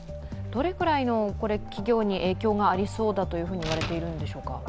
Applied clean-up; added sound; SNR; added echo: none; Slam; 14 dB; none.